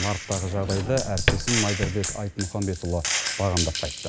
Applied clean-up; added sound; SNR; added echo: none; Gunshot, gunfire + Drawer open or close; 2 dB; none.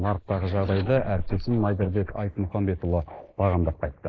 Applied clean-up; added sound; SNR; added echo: neural mask model Resemble Enhance denoiser.